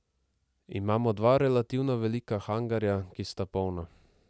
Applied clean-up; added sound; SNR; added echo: none; none; none; none.